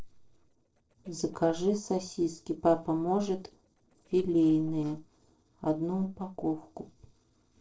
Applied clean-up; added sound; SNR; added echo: neural separator model SepFormer DNS4.